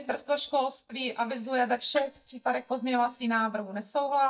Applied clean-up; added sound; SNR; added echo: neural mask model DeepFilterNet 3.